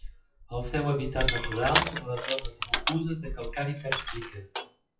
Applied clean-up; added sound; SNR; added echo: classical method WPE with log-MMSE.